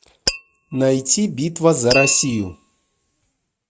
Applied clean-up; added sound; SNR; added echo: neural mask model RNNoise.